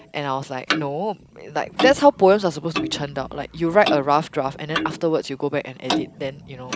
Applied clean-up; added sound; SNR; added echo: none; Clock; 8 dB; none.